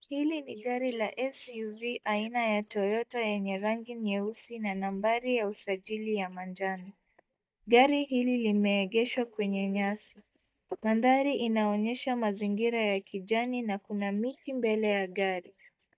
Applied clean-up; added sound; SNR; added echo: neural mask model DeepFilterNet 3.